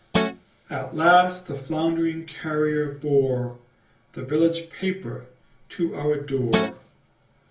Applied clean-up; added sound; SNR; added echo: none; Guitar; 0 dB; reverberation time 0.3 s.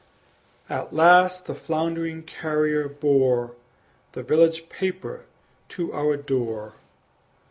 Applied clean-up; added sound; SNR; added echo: none; none; none; none.